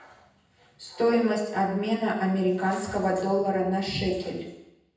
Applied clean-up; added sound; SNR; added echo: none; none; none; reverberation time 0.9 s.